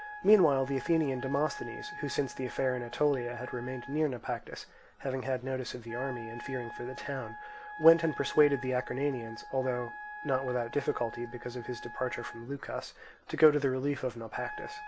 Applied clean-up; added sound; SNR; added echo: none; Wind instrument, woodwind instrument; 14 dB; none.